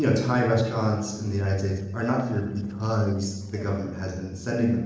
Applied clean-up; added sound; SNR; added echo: neural separator model SepFormer DNS4.